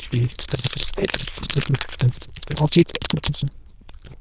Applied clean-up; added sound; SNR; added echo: neural diffusion model UNIVERSE++.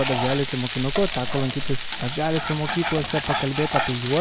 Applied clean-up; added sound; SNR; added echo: none; Frying (food); 2 dB; none.